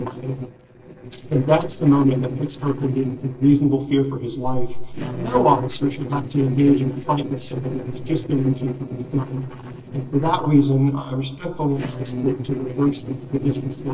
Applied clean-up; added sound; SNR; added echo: neural separator model SepFormer DNS4.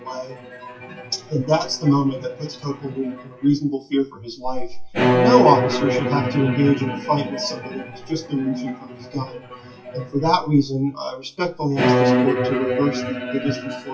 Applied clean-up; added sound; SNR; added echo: classical method WPE with log-MMSE.